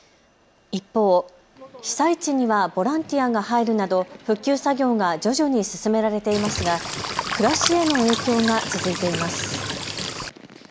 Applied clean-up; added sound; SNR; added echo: none; Cricket / Water; 5 dB; none.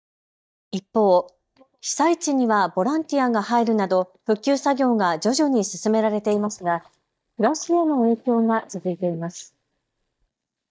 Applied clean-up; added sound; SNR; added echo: neural mask model DeepFilterNet 3.